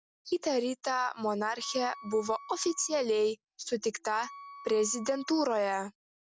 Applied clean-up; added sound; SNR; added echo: none; Wind instrument, woodwind instrument; 19 dB; none.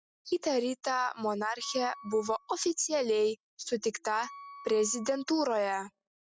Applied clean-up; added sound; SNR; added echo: classical method spectral subtraction.